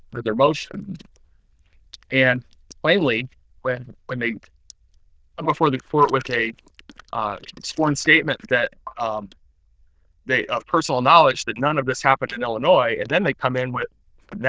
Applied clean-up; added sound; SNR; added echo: neural diffusion model UNIVERSE++.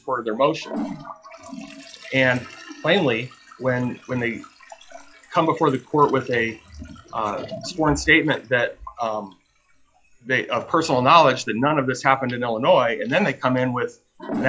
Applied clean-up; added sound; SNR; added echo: classical method log-MMSE.